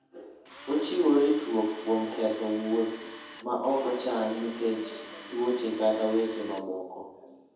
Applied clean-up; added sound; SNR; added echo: none; Tools; 17 dB; reverberation time 0.9 s.